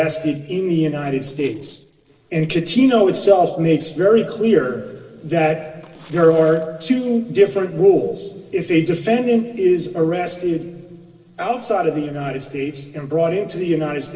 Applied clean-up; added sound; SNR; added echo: neural separator model SepFormer DNS4.